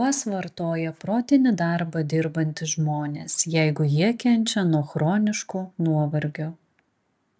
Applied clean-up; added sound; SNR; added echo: none; none; none; none.